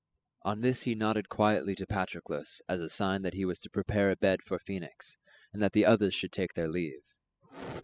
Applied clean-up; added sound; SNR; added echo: classical method spectral subtraction.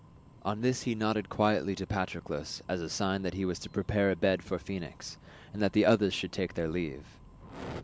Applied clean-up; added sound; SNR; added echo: none; Fire; 19 dB; none.